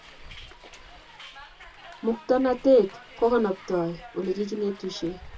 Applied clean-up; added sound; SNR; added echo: none; Hiss; 18 dB; reverberation time 0.2 s.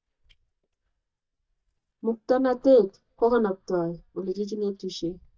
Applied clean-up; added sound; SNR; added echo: neural mask model DeepFilterNet 3.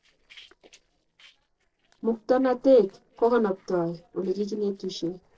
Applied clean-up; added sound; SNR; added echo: neural separator model SepFormer DNS4.